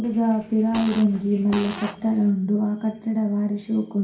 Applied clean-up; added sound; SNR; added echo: none; Fart; 15 dB; reverberation time 0.5 s.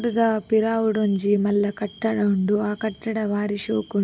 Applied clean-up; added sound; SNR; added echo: none; none; none; none.